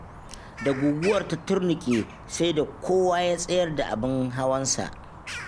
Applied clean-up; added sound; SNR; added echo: none; Bird vocalization, bird call, bird song; 14 dB; none.